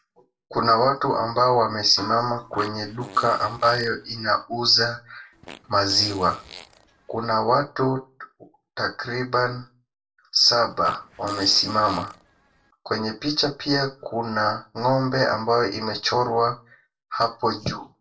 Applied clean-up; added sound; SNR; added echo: neural separator model SepFormer DNS4.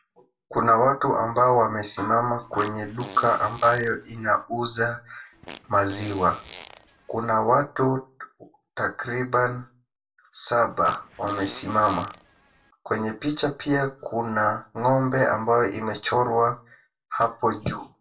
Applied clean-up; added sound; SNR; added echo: none; Fart; 19 dB; reverberation time 0.2 s.